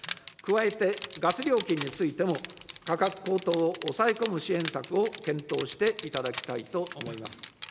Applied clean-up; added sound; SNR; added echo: none; Crushing; 7 dB; none.